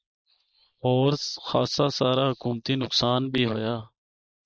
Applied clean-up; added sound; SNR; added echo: neural mask model Resemble Enhance denoiser.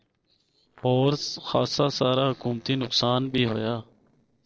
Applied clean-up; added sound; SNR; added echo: neural separator model SepFormer DNS4.